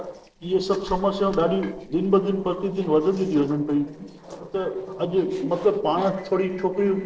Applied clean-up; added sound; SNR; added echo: neural separator model SepFormer DNS4.